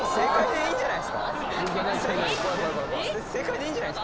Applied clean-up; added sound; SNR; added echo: none; Crowd; 2 dB; none.